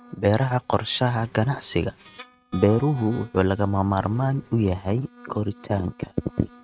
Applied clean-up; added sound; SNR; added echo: neural mask model RNNoise.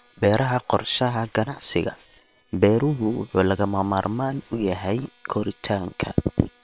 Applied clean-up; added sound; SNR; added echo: neural separator model SepFormer WHAM!.